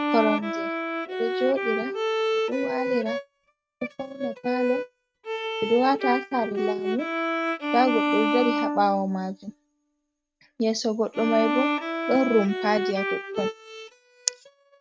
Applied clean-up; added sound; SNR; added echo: neural mask model RNNoise.